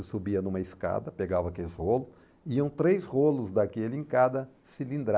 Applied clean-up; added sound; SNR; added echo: none; none; none; none.